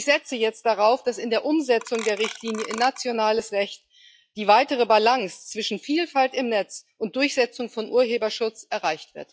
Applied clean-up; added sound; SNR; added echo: classical method log-MMSE.